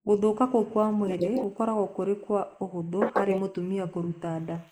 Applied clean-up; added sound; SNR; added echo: neural mask model Resemble Enhance denoiser.